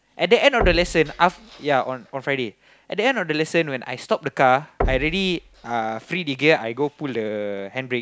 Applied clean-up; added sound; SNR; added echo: none; Knock; 10 dB; none.